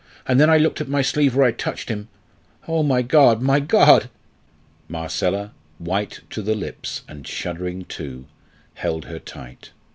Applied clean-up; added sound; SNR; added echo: none; none; none; none.